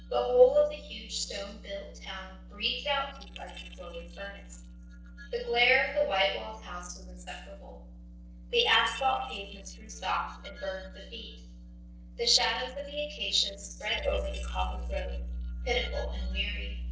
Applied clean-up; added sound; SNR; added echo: neural separator model SepFormer DNS4.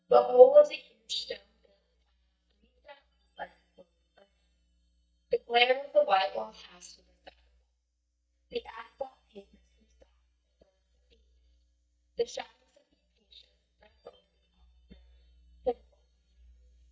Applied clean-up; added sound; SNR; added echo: neural mask model DeepFilterNet 3.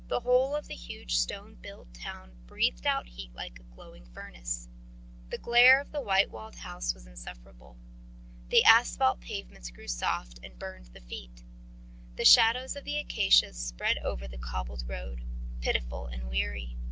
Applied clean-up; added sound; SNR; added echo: none; none; none; none.